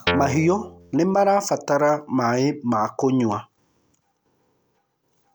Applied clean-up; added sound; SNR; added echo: none; Guitar; 5 dB; none.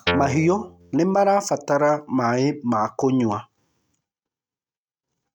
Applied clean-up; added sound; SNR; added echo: neural mask model RNNoise.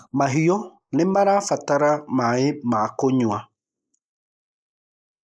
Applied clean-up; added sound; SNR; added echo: neural mask model Resemble Enhance denoiser.